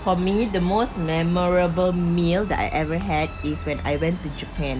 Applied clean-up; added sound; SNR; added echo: none; none; none; none.